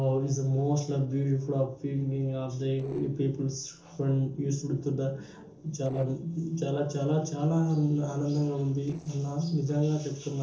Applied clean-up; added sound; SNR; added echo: neural separator model SepFormer DNS4.